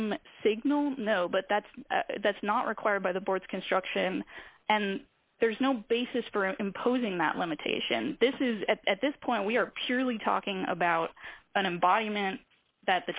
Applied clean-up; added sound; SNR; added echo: none; none; none; none.